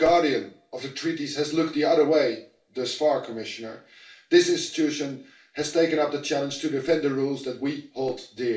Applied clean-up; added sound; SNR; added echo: none; none; none; reverberation time 0.3 s.